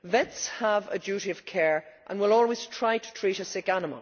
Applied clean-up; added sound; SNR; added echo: none; none; none; none.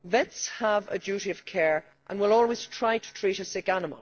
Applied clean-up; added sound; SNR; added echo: neural separator model SepFormer DNS4.